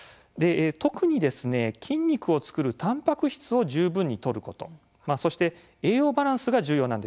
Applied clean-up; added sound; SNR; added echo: none; none; none; none.